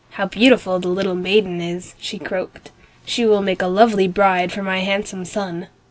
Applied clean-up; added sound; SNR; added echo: none; none; none; none.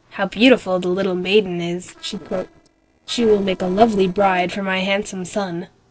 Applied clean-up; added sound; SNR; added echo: neural separator model SepFormer DNS4.